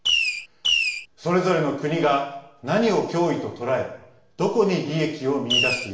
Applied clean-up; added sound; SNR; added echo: none; Fireworks; -2 dB; reverberation time 0.7 s.